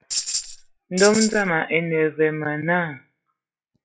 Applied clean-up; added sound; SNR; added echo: classical method log-MMSE.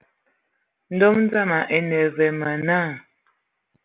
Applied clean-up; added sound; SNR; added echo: none; none; none; none.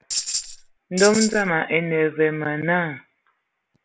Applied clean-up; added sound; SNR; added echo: none; Tambourine; 5 dB; none.